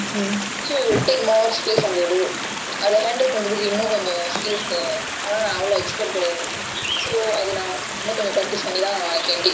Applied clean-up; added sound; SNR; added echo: none; Stream; 6 dB; none.